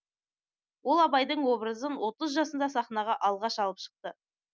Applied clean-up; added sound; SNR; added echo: none; none; none; none.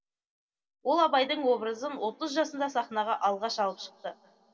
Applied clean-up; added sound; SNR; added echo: none; none; none; reverberation time 3.0 s.